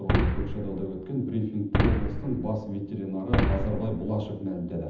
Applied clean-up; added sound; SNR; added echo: none; Boom; -2 dB; reverberation time 0.8 s.